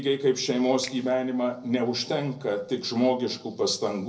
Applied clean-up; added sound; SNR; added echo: neural separator model SepFormer DNS4.